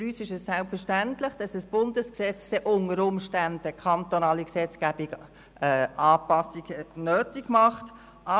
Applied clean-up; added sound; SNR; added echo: none; none; none; none.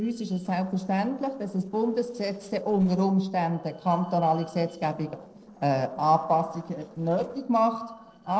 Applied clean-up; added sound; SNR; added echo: neural separator model SepFormer DNS4.